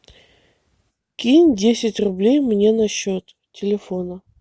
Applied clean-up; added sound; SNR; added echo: none; none; none; none.